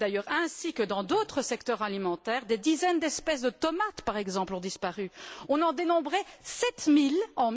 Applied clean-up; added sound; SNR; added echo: none; none; none; none.